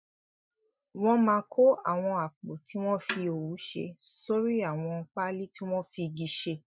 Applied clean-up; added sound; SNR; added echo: classical method Wiener filter.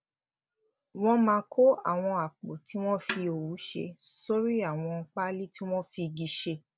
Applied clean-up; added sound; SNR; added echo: none; Snare drum; 13 dB; none.